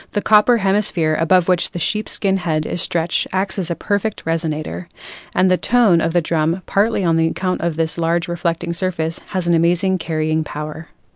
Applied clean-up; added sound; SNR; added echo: none; none; none; none.